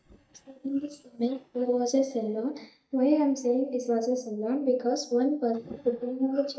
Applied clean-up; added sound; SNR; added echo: neural mask model DeepFilterNet 3.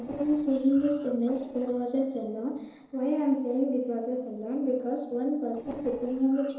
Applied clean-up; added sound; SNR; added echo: neural separator model SepFormer DNS4.